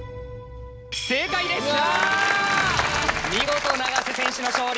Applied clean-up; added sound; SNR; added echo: none; none; none; none.